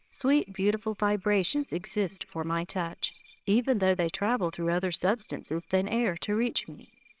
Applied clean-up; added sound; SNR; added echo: neural separator model SepFormer WHAMR!.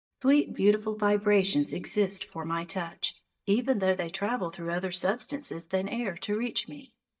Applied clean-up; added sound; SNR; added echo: neural mask model DeepFilterNet 3.